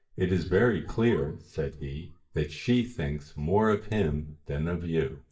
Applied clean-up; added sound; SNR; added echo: neural mask model DeepFilterNet 3.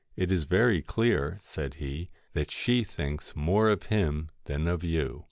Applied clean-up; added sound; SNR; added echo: none; none; none; none.